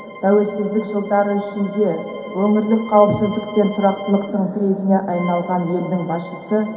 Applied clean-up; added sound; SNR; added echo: none; Bowed string instrument; 20 dB; reverberation time 0.3 s.